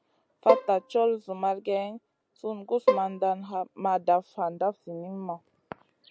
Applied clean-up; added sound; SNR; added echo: none; Bowed string instrument; 2 dB; none.